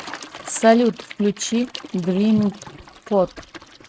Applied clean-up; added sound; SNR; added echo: neural mask model RNNoise.